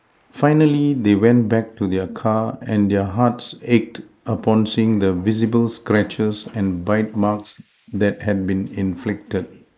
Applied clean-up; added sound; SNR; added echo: neural mask model Resemble Enhance denoiser.